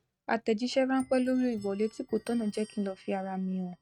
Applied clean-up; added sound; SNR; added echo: neural mask model RNNoise.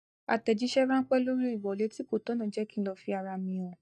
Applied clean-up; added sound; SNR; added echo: neural mask model DeepFilterNet 3.